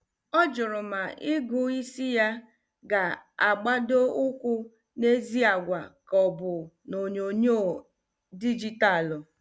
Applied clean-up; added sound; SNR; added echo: none; none; none; none.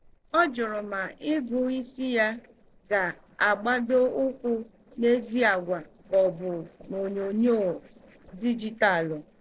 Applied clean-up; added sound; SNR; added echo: neural separator model SepFormer DNS4.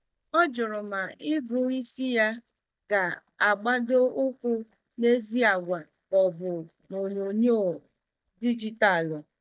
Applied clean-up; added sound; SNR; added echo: neural mask model DeepFilterNet 3.